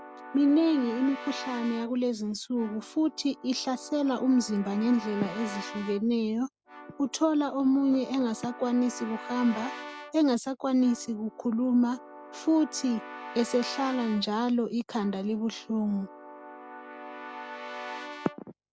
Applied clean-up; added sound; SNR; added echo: none; Keyboard (musical) / Brass instrument; 15 dB; none.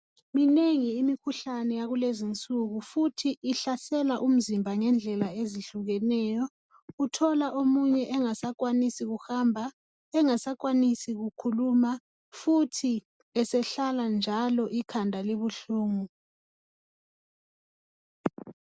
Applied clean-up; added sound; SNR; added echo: none; none; none; none.